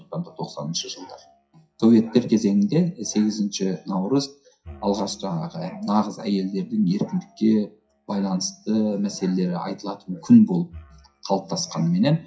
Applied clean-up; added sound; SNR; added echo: classical method WPE with log-MMSE.